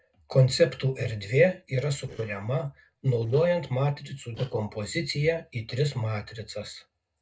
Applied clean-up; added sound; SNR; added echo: neural separator model SepFormer DNS4.